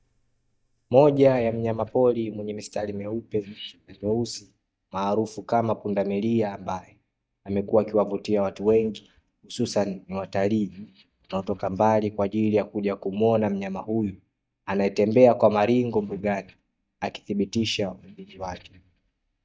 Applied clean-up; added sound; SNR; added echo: neural mask model DeepFilterNet 3.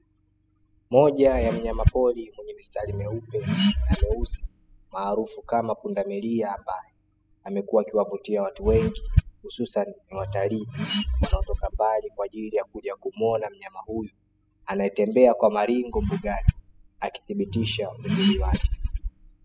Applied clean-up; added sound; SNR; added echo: classical method spectral subtraction.